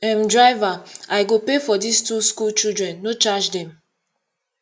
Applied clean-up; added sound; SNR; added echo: none; none; none; none.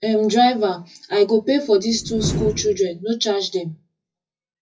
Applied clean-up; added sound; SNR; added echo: classical method WPE with log-MMSE.